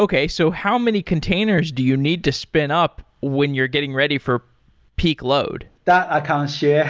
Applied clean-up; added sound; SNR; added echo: none; none; none; none.